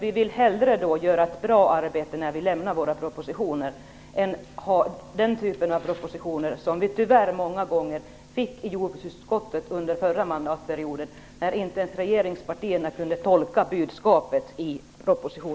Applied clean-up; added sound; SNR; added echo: none; none; none; none.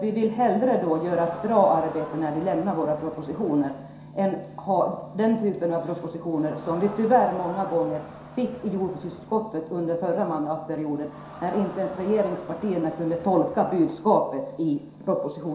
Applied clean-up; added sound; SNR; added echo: none; Crowd; 18 dB; reverberation time 0.7 s.